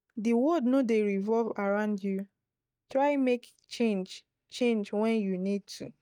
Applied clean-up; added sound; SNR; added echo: neural mask model DeepFilterNet 3.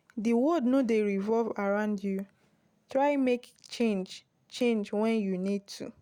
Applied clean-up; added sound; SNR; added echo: none; none; none; none.